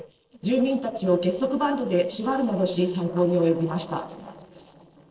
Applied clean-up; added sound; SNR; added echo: neural separator model SepFormer DNS4.